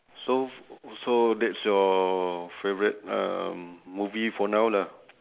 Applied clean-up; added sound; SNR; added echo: none; none; none; none.